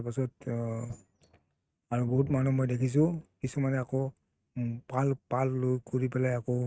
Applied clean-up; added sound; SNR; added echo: neural mask model RNNoise.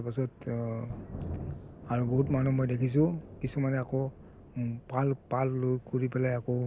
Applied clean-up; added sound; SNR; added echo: none; Thunder; 14 dB; none.